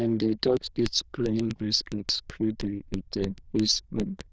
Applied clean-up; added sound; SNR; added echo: neural diffusion model UNIVERSE++.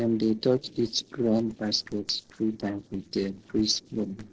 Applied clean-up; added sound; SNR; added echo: neural separator model SepFormer DNS4.